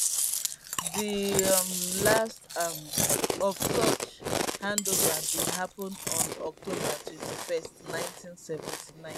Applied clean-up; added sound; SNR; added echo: none; Chewing, mastication; -3 dB; none.